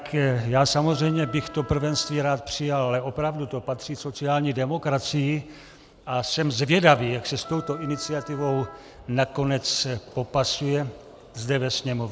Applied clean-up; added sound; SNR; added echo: none; Wind instrument, woodwind instrument; 16 dB; none.